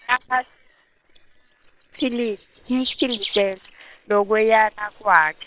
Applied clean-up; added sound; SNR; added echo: neural separator model SepFormer WHAM!.